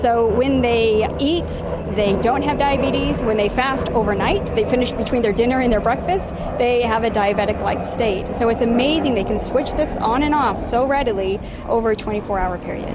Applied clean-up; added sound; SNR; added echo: none; Harp; 14 dB; none.